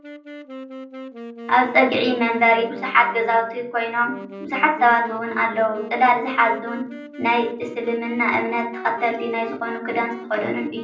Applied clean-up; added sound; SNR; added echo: none; Wind instrument, woodwind instrument; 15 dB; reverberation time 0.6 s.